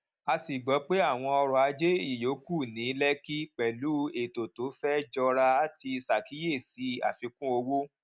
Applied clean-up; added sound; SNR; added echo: none; none; none; none.